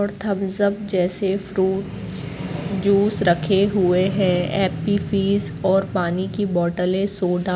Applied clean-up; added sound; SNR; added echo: none; none; none; none.